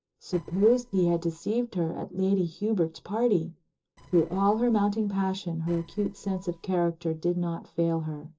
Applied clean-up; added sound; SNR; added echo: neural separator model SepFormer DNS4.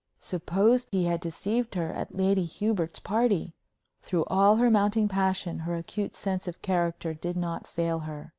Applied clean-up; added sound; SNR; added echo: none; none; none; none.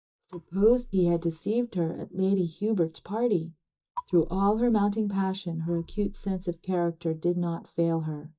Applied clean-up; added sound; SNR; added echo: neural mask model DeepFilterNet 3.